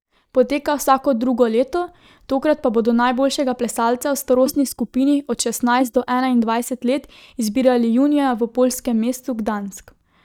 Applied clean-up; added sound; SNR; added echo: neural mask model DeepFilterNet 3.